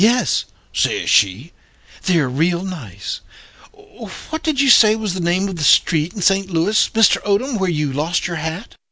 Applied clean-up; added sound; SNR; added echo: none; none; none; none.